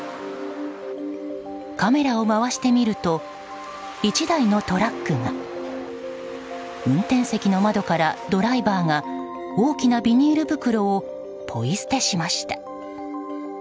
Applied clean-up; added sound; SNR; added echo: none; none; none; none.